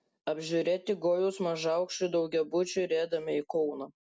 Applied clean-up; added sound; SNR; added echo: none; none; none; none.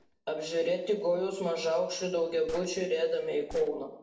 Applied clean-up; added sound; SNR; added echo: neural separator model SepFormer DNS4.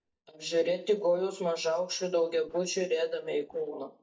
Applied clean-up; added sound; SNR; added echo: neural mask model DeepFilterNet 3.